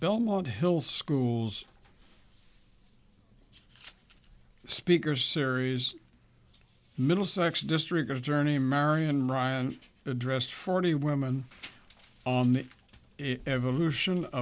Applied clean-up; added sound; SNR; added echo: none; none; none; none.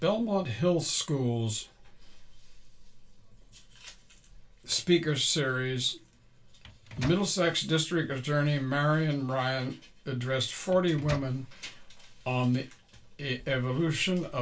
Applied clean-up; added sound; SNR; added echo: none; Microwave oven; 13 dB; reverberation time 0.2 s.